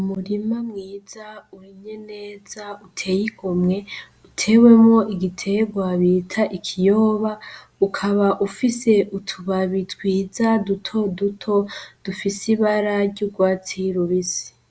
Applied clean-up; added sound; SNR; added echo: none; none; none; none.